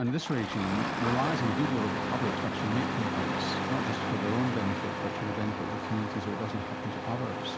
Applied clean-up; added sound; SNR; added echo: none; Engine starting; 0 dB; none.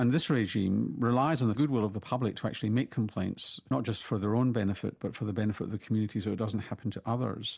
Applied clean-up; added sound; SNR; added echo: none; none; none; none.